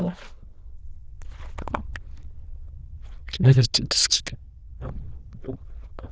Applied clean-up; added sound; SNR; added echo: neural diffusion model UNIVERSE++.